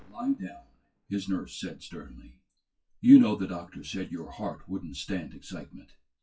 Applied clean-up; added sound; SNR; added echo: classical method WPE with log-MMSE.